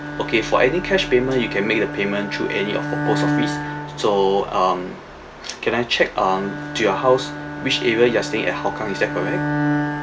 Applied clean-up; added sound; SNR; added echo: none; Bowed string instrument; 6 dB; none.